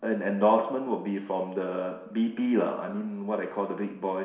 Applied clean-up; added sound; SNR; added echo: none; none; none; reverberation time 0.7 s.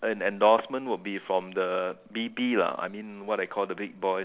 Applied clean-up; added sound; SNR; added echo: none; none; none; none.